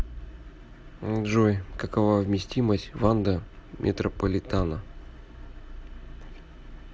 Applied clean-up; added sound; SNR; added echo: none; none; none; none.